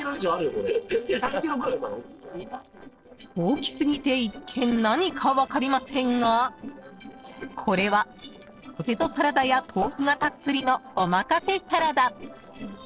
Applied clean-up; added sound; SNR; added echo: neural separator model SepFormer DNS4.